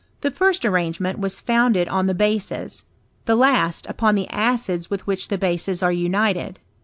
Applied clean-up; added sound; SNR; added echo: none; none; none; none.